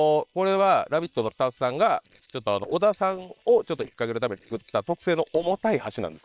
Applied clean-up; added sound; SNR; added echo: neural separator model SepFormer WHAM!.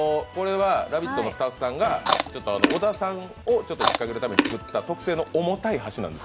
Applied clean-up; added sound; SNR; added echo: none; Chewing, mastication; 1 dB; none.